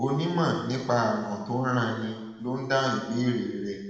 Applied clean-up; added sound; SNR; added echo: none; none; none; reverberation time 1.1 s.